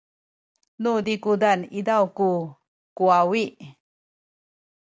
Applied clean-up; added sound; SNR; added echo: none; none; none; none.